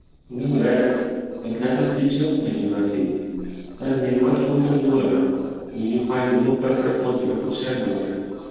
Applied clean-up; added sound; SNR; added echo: neural separator model SepFormer DNS4.